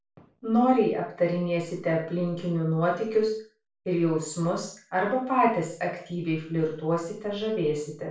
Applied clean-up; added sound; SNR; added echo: none; none; none; reverberation time 0.4 s.